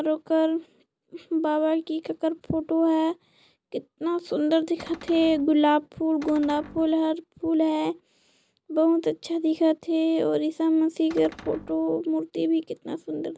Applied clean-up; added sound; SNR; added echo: none; Cupboard open or close; 19 dB; none.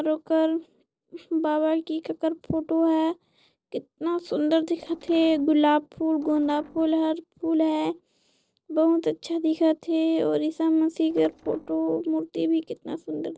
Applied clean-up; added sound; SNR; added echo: neural separator model SepFormer DNS4.